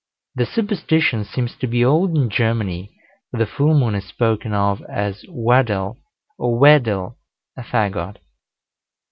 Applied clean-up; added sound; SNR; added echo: none; none; none; none.